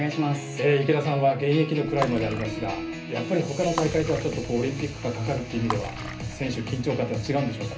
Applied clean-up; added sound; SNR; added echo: none; Water / Splash, splatter; 13 dB; reverberation time 0.3 s.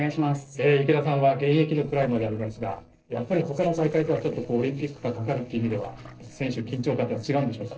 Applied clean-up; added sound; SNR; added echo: neural separator model SepFormer DNS4.